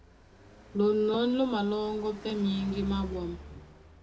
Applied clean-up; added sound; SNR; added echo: none; Car passing by; 15 dB; reverberation time 0.2 s.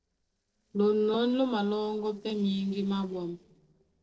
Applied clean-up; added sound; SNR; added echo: neural separator model SepFormer DNS4.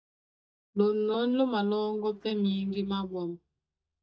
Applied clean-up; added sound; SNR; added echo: neural mask model DeepFilterNet 3.